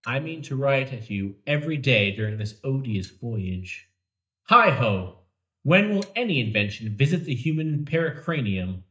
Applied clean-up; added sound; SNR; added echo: neural mask model DeepFilterNet 3.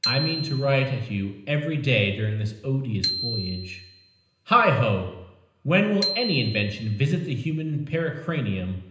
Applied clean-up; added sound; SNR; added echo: none; Bicycle bell; 10 dB; reverberation time 0.9 s.